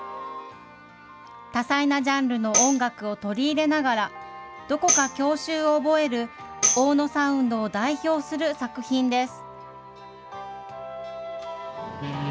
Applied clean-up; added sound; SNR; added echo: none; Tambourine; 3 dB; none.